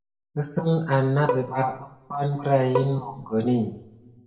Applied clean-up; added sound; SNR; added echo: none; Bowed string instrument; 9 dB; reverberation time 0.7 s.